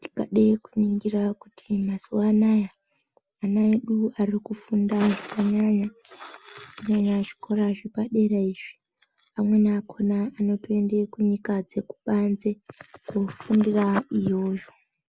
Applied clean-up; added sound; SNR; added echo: none; none; none; none.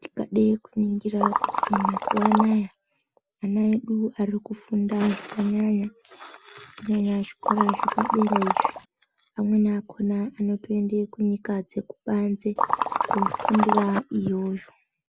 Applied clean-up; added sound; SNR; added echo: none; Liquid; -1 dB; none.